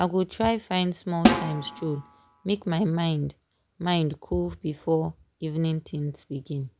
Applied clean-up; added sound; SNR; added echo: none; Snare drum; 0 dB; none.